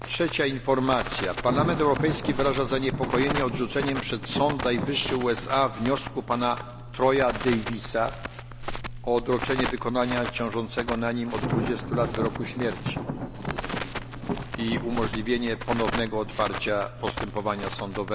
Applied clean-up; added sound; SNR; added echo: none; Thunder + Crackle; 5 dB; none.